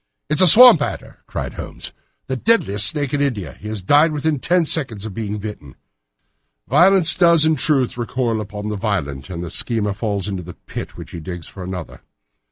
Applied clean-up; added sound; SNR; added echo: none; none; none; none.